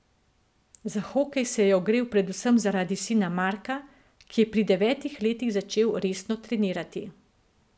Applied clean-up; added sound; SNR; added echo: none; none; none; none.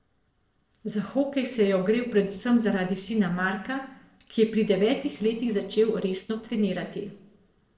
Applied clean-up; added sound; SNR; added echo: neural separator model SepFormer DNS4.